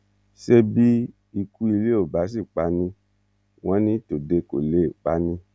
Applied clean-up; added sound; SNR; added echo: none; none; none; none.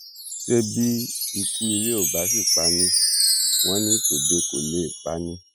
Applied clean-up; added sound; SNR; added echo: classical method spectral subtraction.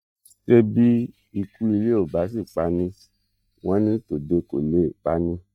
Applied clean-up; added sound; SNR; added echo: neural mask model DeepFilterNet 3.